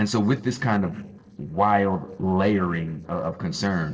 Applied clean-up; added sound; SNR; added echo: neural separator model SepFormer DNS4.